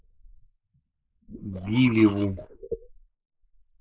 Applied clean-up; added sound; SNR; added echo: neural mask model Resemble Enhance denoiser.